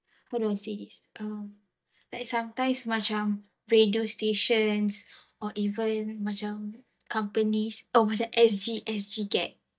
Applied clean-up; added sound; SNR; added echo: neural mask model DeepFilterNet 3.